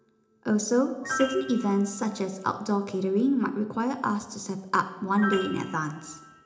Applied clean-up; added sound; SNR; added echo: none; Piano; 13 dB; reverberation time 0.8 s.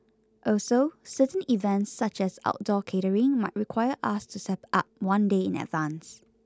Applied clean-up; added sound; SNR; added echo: none; none; none; none.